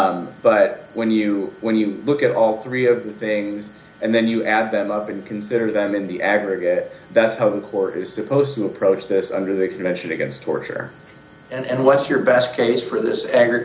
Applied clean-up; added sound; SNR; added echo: none; none; none; none.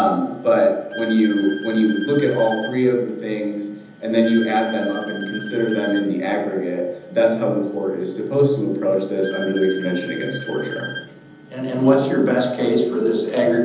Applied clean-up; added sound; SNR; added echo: none; Bowed string instrument; 14 dB; reverberation time 0.9 s.